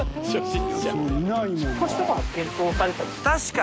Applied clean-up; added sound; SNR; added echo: none; Drill; 17 dB; none.